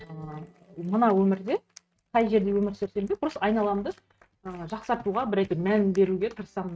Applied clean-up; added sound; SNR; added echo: neural mask model RNNoise.